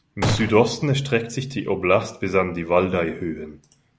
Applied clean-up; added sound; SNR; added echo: none; Gunshot, gunfire; 6 dB; none.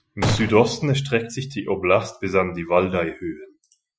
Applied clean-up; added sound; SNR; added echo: classical method Wiener filter.